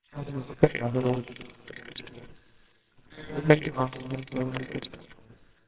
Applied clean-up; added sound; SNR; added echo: neural separator model SepFormer WHAMR!.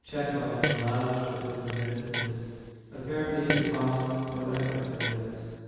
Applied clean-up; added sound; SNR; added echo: none; Fart; 5 dB; reverberation time 2.1 s.